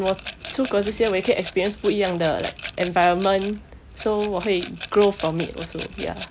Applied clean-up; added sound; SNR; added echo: none; Rattle / Glass; 8 dB; none.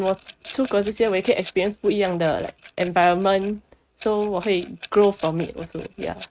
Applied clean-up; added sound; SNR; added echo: neural mask model RNNoise.